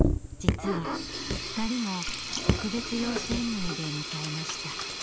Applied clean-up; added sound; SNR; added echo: none; Raindrop / Drip + Sink (filling or washing); -4 dB; none.